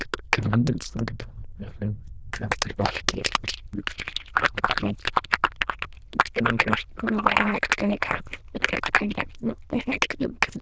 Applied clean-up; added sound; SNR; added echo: neural diffusion model UNIVERSE++.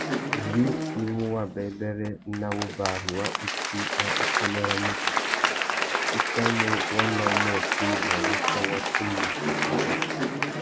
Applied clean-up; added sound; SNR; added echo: none; Applause / Crowd; -4 dB; none.